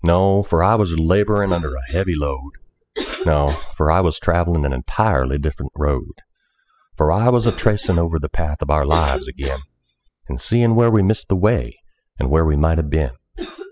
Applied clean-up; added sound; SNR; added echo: classical method spectral subtraction.